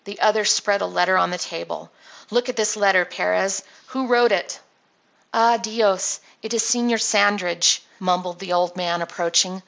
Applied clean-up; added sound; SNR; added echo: none; none; none; none.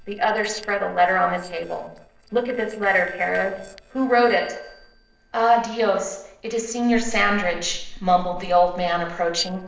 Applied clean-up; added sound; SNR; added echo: neural separator model SepFormer DNS4.